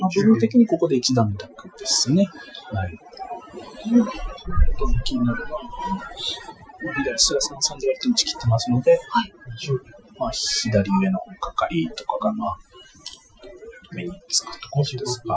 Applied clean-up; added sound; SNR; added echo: classical method Wiener filter.